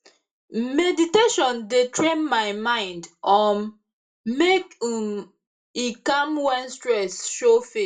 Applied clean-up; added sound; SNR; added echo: none; none; none; reverberation time 0.2 s.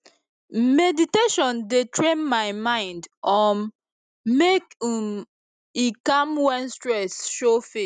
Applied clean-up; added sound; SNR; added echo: none; none; none; none.